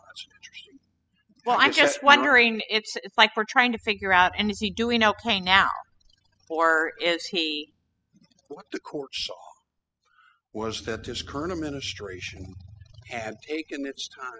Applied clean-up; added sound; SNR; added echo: classical method spectral subtraction.